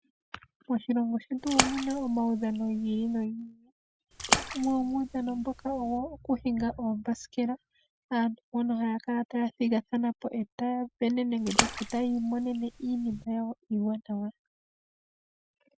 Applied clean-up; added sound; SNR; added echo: none; Splash, splatter; 3 dB; none.